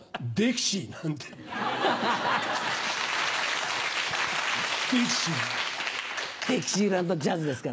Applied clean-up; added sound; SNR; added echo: none; none; none; none.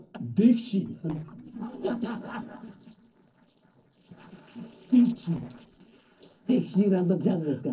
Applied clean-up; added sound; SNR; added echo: neural separator model SepFormer DNS4.